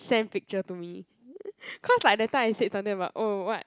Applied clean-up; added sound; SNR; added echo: none; none; none; none.